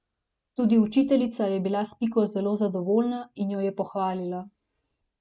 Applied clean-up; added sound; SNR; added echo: none; none; none; none.